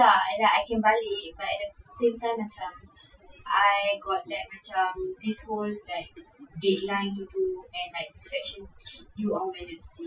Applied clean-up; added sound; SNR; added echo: classical method Wiener filter.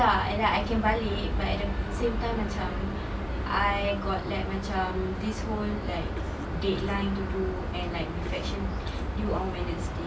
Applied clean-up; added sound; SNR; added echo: none; Cough; 18 dB; none.